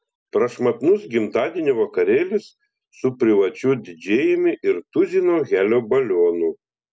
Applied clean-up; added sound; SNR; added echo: none; none; none; none.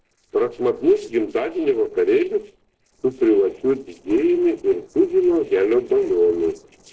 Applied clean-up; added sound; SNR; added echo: neural separator model SepFormer DNS4.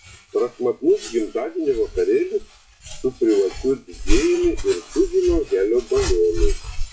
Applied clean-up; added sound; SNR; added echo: classical method WPE with log-MMSE.